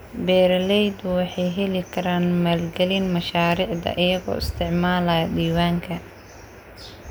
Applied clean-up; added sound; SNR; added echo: none; none; none; none.